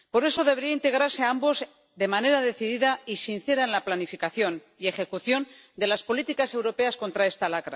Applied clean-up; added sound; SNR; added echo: none; none; none; none.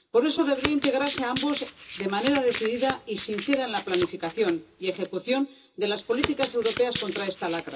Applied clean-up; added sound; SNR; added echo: none; Domestic sounds, home sounds; 7 dB; reverberation time 0.2 s.